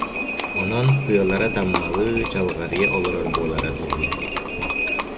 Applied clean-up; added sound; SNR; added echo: none; Livestock, farm animals, working animals; 1 dB; none.